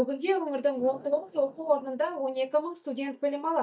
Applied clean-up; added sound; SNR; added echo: neural mask model DeepFilterNet 3.